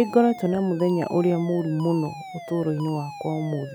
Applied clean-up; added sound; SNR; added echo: none; Alarm; 15 dB; none.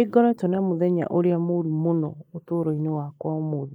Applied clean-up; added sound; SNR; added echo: neural mask model Resemble Enhance denoiser.